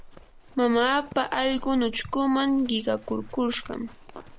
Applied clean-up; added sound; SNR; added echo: none; Livestock, farm animals, working animals; 17 dB; none.